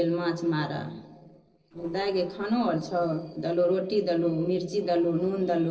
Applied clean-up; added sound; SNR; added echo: neural separator model SepFormer DNS4.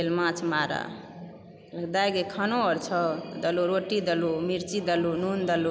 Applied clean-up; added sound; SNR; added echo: none; none; none; none.